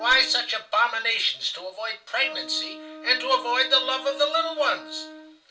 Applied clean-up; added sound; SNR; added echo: none; Wind instrument, woodwind instrument; 18 dB; reverberation time 0.2 s.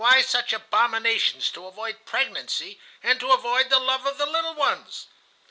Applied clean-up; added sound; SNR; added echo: none; none; none; none.